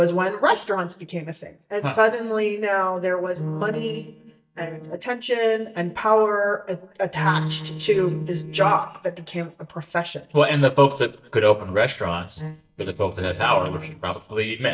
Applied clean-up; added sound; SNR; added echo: neural mask model DeepFilterNet 3.